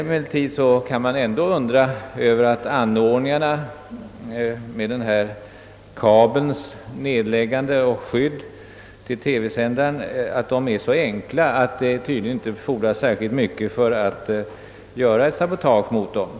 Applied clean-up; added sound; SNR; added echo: none; none; none; none.